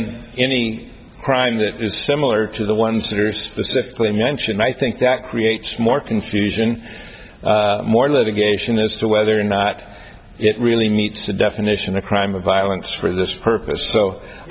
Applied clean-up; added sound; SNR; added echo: none; none; none; none.